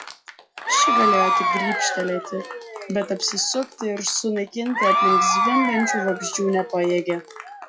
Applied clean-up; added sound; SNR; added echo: classical method log-MMSE.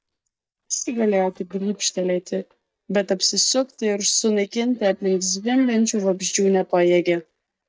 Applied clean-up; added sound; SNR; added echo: neural mask model DeepFilterNet 3.